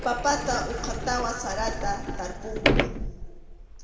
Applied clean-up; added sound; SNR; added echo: none; Sliding door; -1 dB; reverberation time 1.9 s.